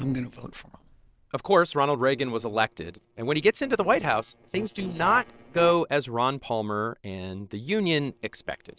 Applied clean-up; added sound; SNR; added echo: neural separator model SepFormer DNS4.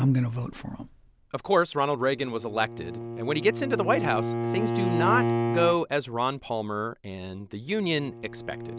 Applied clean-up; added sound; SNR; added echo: none; Bowed string instrument; 5 dB; none.